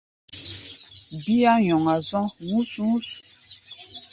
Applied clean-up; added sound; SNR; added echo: none; none; none; none.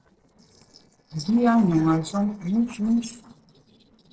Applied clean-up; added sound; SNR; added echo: neural separator model SepFormer DNS4.